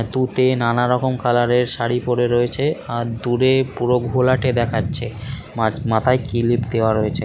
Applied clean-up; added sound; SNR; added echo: none; none; none; none.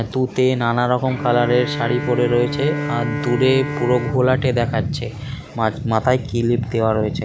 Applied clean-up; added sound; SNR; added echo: none; Bowed string instrument; 9 dB; none.